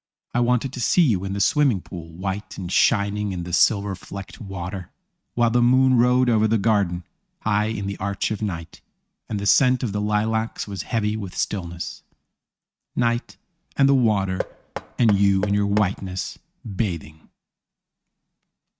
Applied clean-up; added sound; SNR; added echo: neural mask model RNNoise.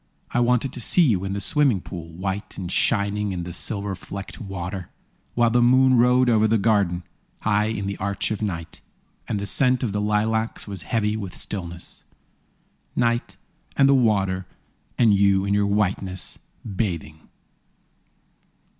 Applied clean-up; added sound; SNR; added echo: none; none; none; none.